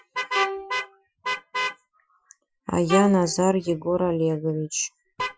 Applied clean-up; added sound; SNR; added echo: classical method Wiener filter.